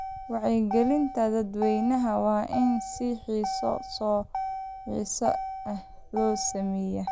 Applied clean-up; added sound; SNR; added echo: none; Motor vehicle (road); 8 dB; none.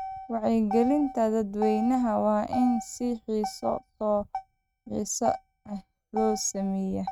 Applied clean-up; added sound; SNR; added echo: neural mask model RNNoise.